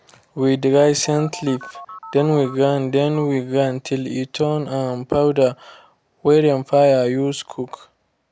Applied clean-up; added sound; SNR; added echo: none; Telephone; 18 dB; none.